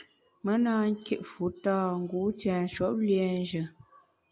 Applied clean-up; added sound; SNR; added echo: none; none; none; none.